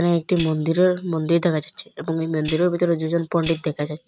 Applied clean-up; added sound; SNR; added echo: neural mask model RNNoise.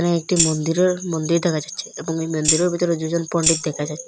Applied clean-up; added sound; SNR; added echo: none; Tambourine; 2 dB; none.